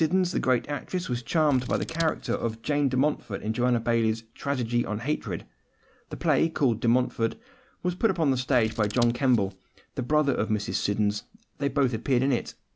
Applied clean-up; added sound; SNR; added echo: none; Scissors; 17 dB; none.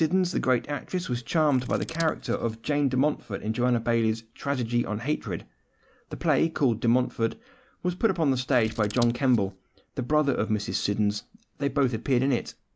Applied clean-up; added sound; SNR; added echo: neural mask model Resemble Enhance denoiser.